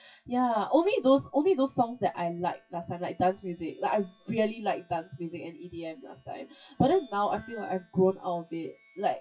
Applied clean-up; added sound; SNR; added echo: classical method WPE with log-MMSE.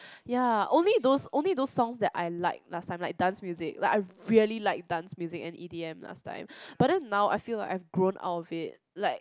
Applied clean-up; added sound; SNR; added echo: none; none; none; none.